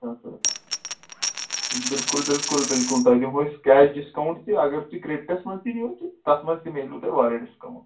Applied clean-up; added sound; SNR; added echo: none; Coin (dropping); 4 dB; reverberation time 0.2 s.